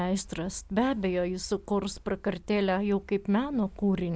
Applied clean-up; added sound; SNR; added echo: none; none; none; none.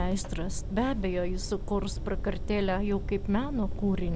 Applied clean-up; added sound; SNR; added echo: none; Fire; 2 dB; none.